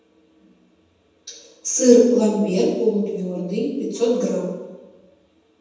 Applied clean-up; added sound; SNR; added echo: none; none; none; reverberation time 1.1 s.